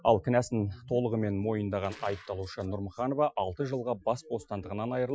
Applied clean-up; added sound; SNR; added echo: classical method Wiener filter.